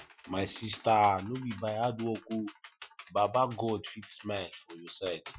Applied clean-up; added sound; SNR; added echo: classical method Wiener filter.